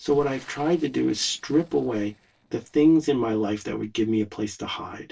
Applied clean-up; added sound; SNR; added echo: neural separator model SepFormer DNS4.